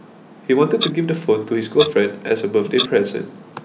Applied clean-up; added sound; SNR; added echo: none; Clock; 11 dB; none.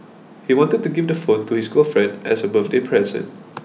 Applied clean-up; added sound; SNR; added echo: none; none; none; none.